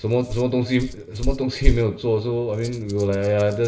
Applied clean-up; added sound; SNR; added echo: none; Rattle; 4 dB; reverberation time 0.6 s.